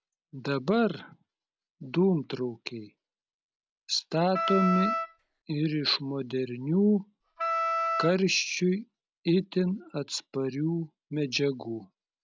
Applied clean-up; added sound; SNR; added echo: none; Wind instrument, woodwind instrument; 1 dB; none.